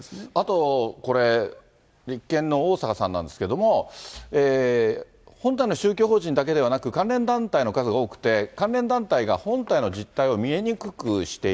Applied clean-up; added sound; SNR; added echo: none; none; none; none.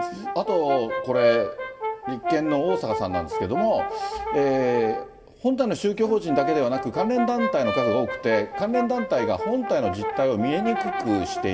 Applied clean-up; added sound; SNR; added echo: none; Brass instrument; 4 dB; reverberation time 1.6 s.